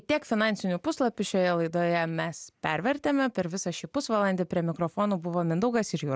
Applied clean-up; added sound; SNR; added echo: none; none; none; none.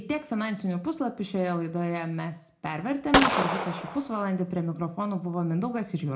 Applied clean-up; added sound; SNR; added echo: none; Gunshot, gunfire; -2 dB; reverberation time 0.3 s.